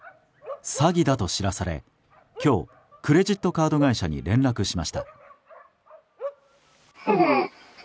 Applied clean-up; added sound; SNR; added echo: none; Bark; 17 dB; none.